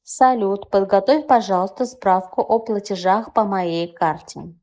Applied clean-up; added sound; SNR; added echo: neural mask model Resemble Enhance denoiser.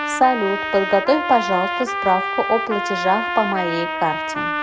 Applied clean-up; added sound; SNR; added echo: none; Trumpet; 4 dB; none.